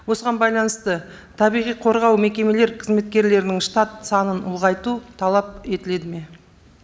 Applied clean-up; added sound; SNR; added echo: none; none; none; none.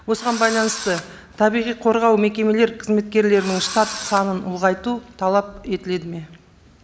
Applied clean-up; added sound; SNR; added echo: none; Engine / Drill; 12 dB; none.